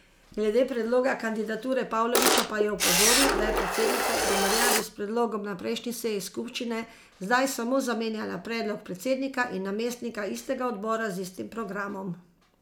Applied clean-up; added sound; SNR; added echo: none; Camera; -5 dB; none.